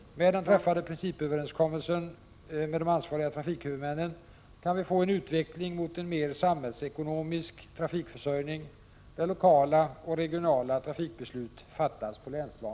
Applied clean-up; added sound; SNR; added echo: none; Brass instrument; 12 dB; none.